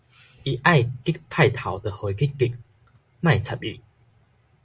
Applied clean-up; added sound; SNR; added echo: none; none; none; none.